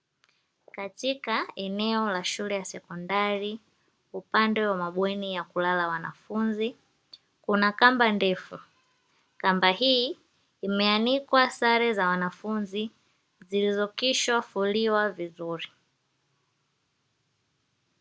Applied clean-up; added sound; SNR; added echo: none; none; none; none.